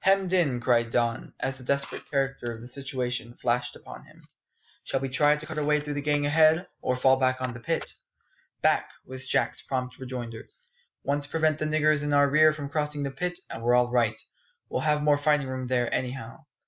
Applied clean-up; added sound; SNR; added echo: none; none; none; none.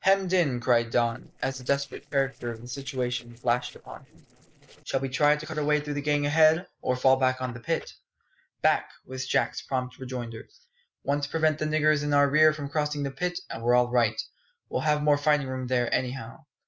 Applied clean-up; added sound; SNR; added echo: neural separator model SepFormer DNS4.